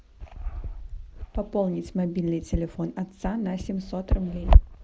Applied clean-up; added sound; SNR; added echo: none; none; none; none.